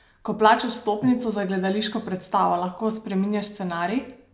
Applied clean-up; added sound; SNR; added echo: none; Breathing; 12 dB; none.